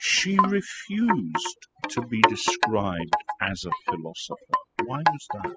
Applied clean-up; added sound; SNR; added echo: classical method spectral subtraction.